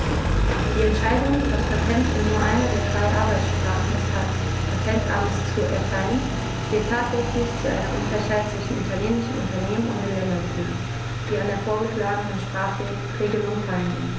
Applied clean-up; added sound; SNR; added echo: none; Engine; 1 dB; none.